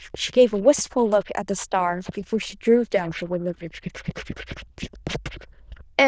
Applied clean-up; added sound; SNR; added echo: neural diffusion model UNIVERSE++.